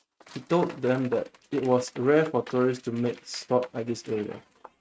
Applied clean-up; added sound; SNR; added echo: neural mask model RNNoise.